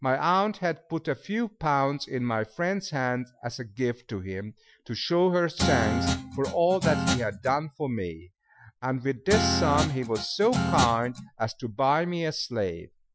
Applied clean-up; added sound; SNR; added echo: classical method Wiener filter.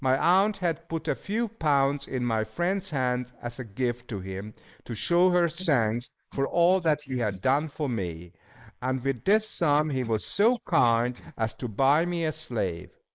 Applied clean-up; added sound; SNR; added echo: neural mask model Resemble Enhance denoiser.